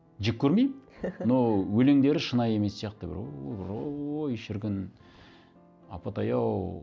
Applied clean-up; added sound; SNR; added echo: none; none; none; none.